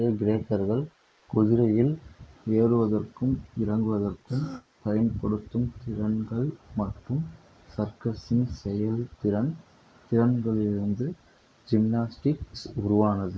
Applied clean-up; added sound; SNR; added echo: neural mask model Resemble Enhance denoiser.